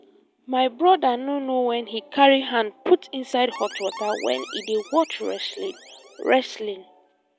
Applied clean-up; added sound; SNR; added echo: none; Alarm; 16 dB; none.